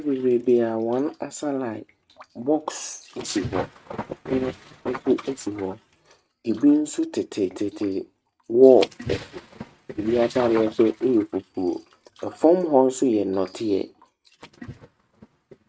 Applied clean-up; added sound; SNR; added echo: neural mask model RNNoise.